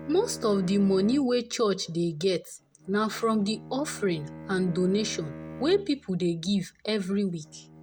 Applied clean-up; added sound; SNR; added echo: none; Bowed string instrument; 16 dB; none.